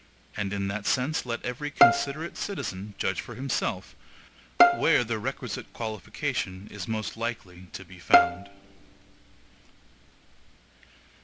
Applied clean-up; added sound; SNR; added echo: none; Bowed string instrument; -3 dB; none.